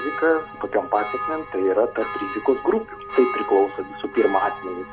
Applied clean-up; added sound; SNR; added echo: none; Church bell; 10 dB; none.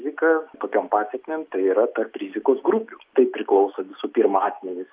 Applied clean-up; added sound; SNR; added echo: none; none; none; none.